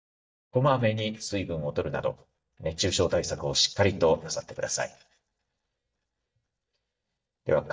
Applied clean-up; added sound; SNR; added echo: neural mask model DeepFilterNet 3.